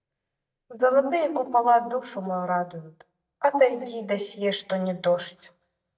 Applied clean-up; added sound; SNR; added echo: neural mask model DeepFilterNet 3.